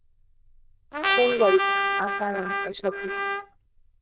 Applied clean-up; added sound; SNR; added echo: neural diffusion model UNIVERSE++.